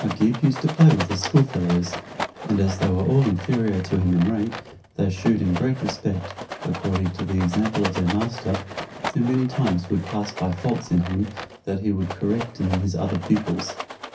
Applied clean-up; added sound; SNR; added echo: none; Rattle; 11 dB; reverberation time 0.3 s.